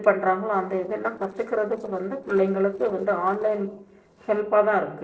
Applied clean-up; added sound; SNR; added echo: neural separator model SepFormer DNS4.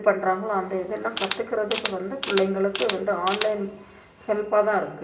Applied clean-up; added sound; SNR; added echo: none; Camera; 4 dB; reverberation time 0.7 s.